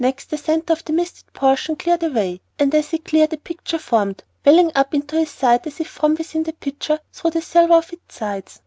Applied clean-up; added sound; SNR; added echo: none; none; none; none.